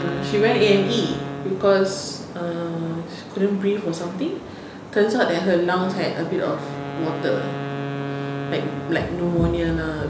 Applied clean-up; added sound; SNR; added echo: none; Wind instrument, woodwind instrument; 10 dB; none.